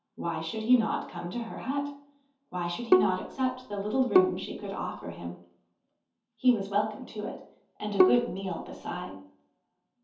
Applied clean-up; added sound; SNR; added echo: none; Bowed string instrument; -2 dB; reverberation time 0.5 s.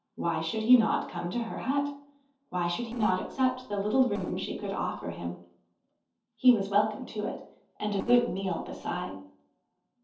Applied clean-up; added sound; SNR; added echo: neural separator model SepFormer DNS4.